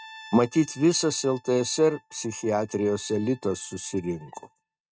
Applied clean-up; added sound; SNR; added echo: neural mask model RNNoise.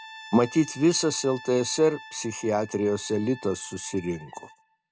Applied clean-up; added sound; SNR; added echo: none; Brass instrument; 19 dB; none.